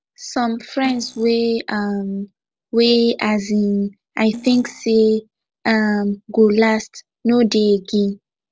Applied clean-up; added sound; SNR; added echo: neural separator model SepFormer DNS4.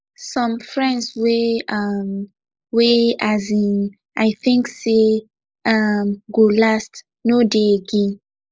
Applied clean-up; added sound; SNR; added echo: neural mask model Resemble Enhance denoiser.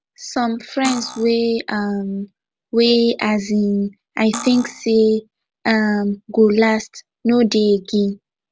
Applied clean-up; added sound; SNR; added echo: none; Cutlery, silverware; 12 dB; none.